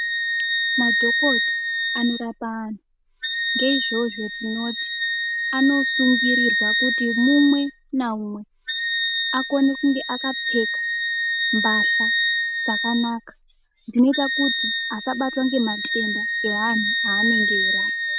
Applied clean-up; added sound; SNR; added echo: none; Wind instrument, woodwind instrument; -1 dB; none.